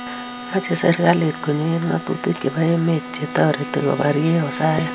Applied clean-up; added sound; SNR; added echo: none; Bowed string instrument; 12 dB; none.